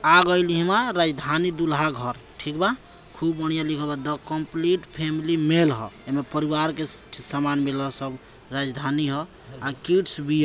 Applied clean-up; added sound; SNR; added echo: none; none; none; none.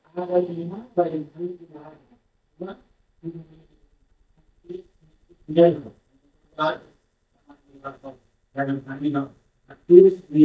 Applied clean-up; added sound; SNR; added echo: neural mask model DeepFilterNet 3.